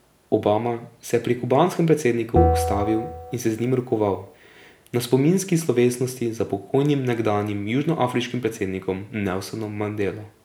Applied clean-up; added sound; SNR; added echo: none; Bell; 2 dB; none.